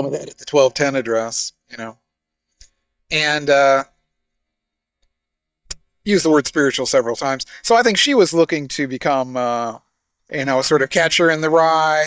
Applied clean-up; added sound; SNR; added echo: neural mask model DeepFilterNet 3.